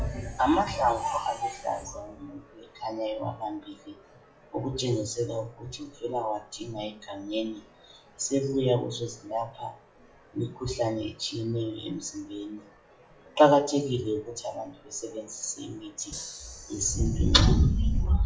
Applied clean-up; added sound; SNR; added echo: classical method WPE with log-MMSE.